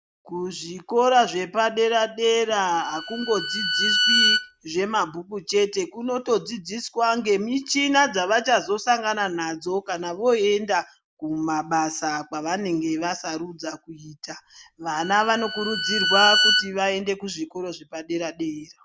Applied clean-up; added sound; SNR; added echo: none; Bowed string instrument; 0 dB; none.